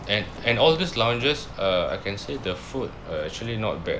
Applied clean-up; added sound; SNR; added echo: none; Crow + Waves, surf; 18 dB; none.